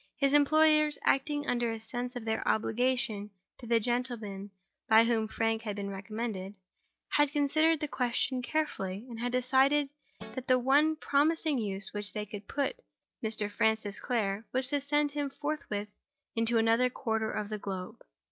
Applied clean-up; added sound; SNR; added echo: neural separator model SepFormer DNS4.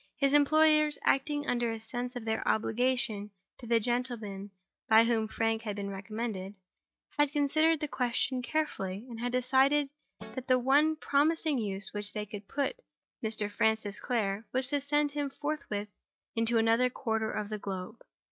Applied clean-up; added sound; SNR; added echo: neural mask model RNNoise.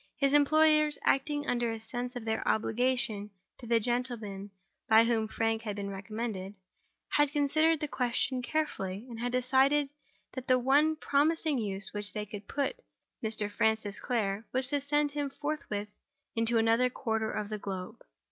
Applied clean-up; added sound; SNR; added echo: none; none; none; none.